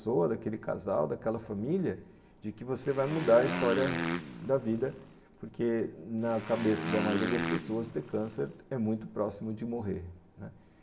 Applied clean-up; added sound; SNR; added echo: none; Motorcycle; 5 dB; reverberation time 0.6 s.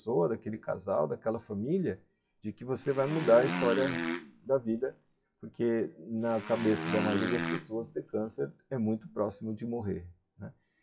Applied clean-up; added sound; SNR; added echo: classical method WPE with log-MMSE.